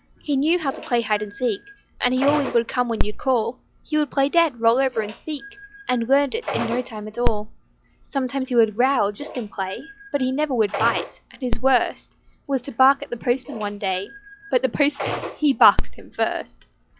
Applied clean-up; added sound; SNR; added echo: classical method log-MMSE.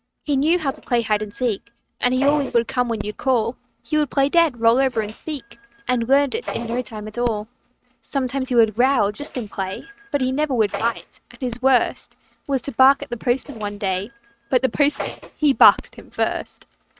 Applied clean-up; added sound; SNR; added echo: neural mask model RNNoise.